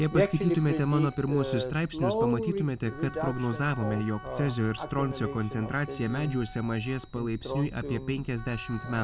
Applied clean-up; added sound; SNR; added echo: none; Wind instrument, woodwind instrument + Chime; 18 dB; none.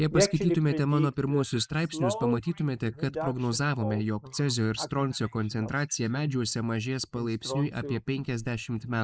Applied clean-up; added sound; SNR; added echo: neural mask model Resemble Enhance denoiser.